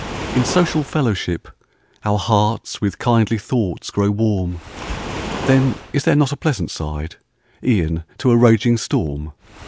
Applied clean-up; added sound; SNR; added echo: none; Waves, surf; 14 dB; none.